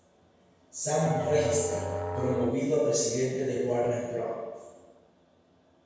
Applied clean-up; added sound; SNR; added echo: none; Musical instrument; 5 dB; reverberation time 1.2 s.